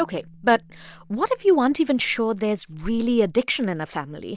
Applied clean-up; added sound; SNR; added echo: none; none; none; none.